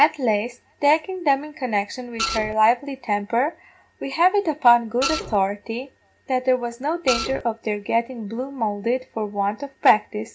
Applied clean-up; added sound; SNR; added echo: none; Printer; 4 dB; reverberation time 0.3 s.